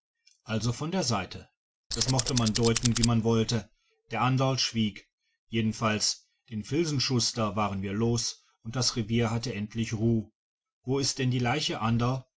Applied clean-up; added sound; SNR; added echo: none; Tools; 2 dB; none.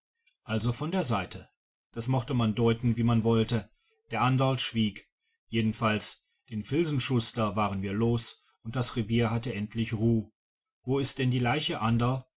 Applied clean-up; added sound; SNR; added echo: none; none; none; none.